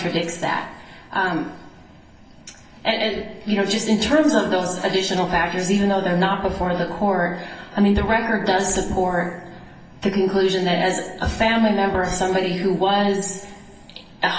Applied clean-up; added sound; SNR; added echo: none; Mechanisms; 19 dB; reverberation time 0.9 s.